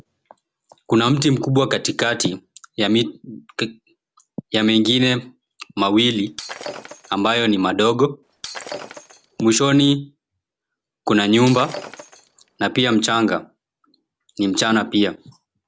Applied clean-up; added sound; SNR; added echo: none; Shatter; 16 dB; none.